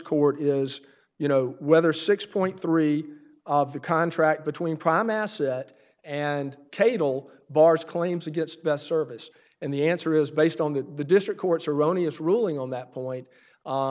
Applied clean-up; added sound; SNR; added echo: none; none; none; none.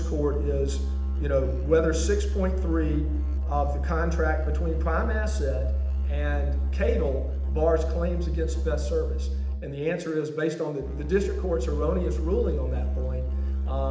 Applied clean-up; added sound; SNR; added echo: none; Musical instrument; -2 dB; reverberation time 0.8 s.